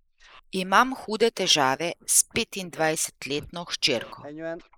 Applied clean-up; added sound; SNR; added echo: neural mask model Resemble Enhance denoiser.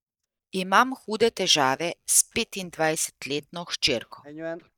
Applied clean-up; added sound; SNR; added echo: neural mask model DeepFilterNet 3.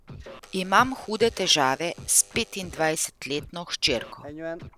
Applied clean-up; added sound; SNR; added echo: none; Alarm / Door + Scratching (performance technique); 16 dB; none.